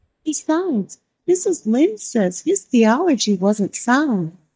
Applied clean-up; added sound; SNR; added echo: neural mask model DeepFilterNet 3.